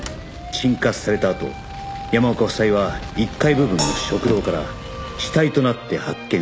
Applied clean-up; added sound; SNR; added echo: none; Sliding door + Crash cymbal; 14 dB; none.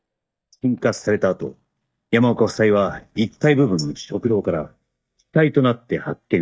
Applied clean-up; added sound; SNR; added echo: neural mask model DeepFilterNet 3.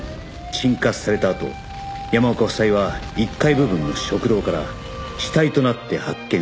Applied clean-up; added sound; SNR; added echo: none; none; none; none.